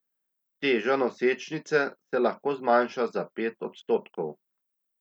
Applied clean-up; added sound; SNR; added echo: none; none; none; none.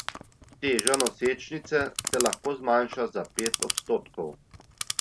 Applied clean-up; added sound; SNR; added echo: none; Clock; 3 dB; none.